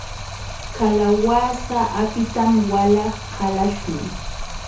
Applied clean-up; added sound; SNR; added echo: none; Stream; 10 dB; reverberation time 0.6 s.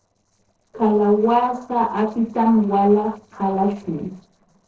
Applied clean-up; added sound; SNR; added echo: neural separator model SepFormer DNS4.